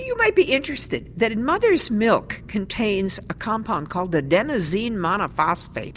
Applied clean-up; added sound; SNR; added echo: none; none; none; none.